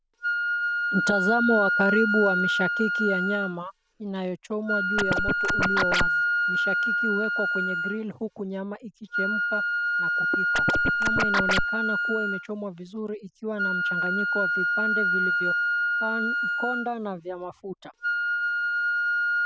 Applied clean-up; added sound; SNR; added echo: none; Scratching (performance technique) + Wind instrument, woodwind instrument; -5 dB; none.